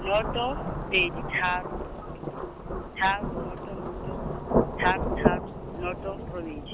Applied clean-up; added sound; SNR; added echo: none; Rain / Thunderstorm; -1 dB; none.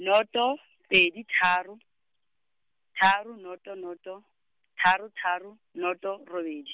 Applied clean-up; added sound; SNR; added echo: none; none; none; none.